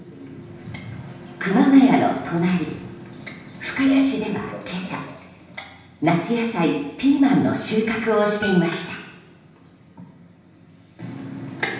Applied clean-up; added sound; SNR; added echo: none; Piano; 14 dB; reverberation time 0.9 s.